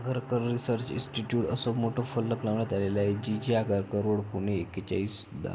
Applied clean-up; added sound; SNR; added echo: none; Bowed string instrument; 15 dB; none.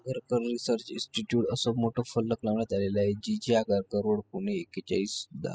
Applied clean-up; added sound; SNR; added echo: classical method spectral subtraction.